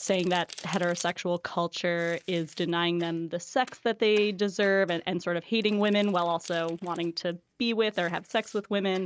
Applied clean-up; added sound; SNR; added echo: neural mask model RNNoise.